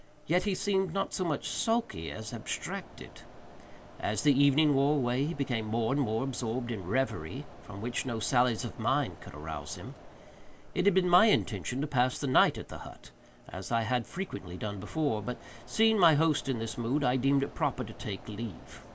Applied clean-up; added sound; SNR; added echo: none; Mechanisms; 18 dB; none.